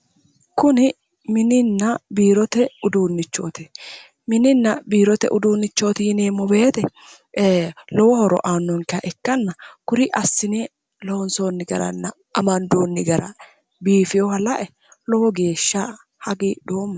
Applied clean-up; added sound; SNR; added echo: none; none; none; none.